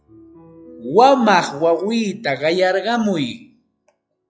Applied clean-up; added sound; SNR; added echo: classical method log-MMSE.